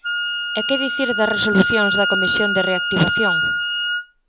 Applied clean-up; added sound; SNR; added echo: none; Wind instrument, woodwind instrument; -1 dB; none.